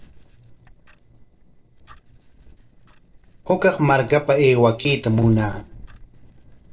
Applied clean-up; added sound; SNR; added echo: neural separator model SepFormer DNS4.